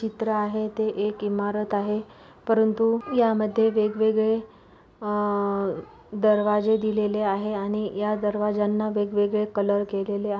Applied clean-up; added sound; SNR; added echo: none; none; none; none.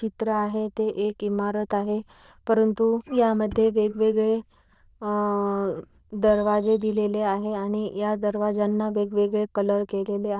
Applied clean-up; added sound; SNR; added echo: neural diffusion model UNIVERSE++.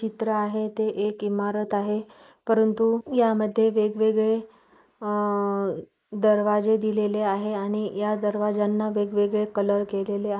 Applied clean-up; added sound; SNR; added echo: neural mask model Resemble Enhance denoiser.